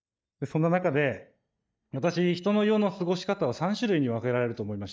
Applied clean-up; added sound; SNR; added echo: neural mask model DeepFilterNet 3.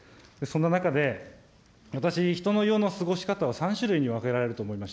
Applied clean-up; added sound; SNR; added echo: none; none; none; none.